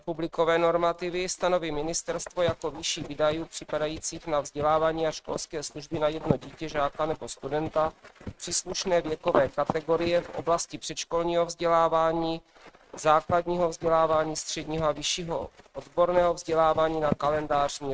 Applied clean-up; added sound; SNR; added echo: neural mask model RNNoise.